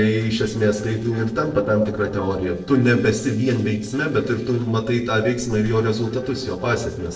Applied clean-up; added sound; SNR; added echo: neural separator model SepFormer DNS4.